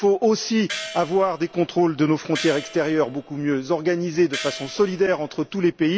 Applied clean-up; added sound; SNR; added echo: none; Gong; 14 dB; none.